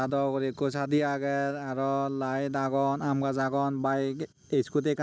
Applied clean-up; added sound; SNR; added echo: none; none; none; none.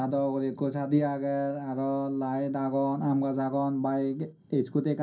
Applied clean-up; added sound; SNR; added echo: none; none; none; reverberation time 0.3 s.